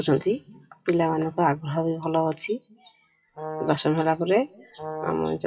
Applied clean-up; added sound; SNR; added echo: classical method WPE with log-MMSE.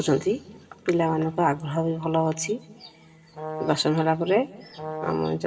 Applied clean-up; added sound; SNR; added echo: none; Brass instrument; 10 dB; reverberation time 1.4 s.